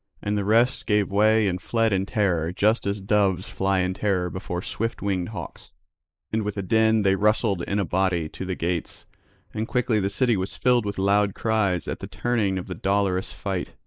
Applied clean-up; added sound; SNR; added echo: neural mask model Resemble Enhance denoiser.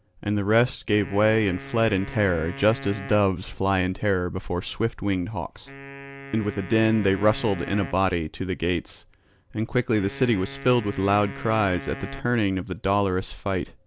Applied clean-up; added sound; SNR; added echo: none; Wind instrument, woodwind instrument; 16 dB; none.